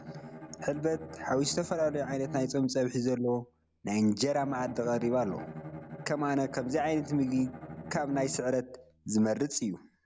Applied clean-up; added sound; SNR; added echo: none; Bowed string instrument; 14 dB; none.